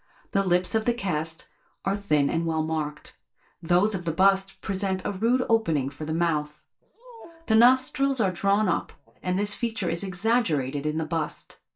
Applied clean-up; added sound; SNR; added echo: neural mask model DeepFilterNet 3.